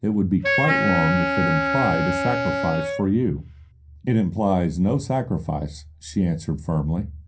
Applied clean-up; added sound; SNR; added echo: none; Wind instrument, woodwind instrument; 1 dB; reverberation time 0.3 s.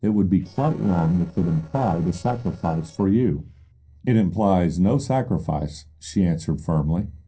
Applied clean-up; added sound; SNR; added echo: neural separator model SepFormer DNS4.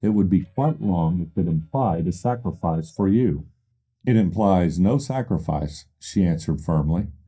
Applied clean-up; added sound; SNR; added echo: neural mask model DeepFilterNet 3.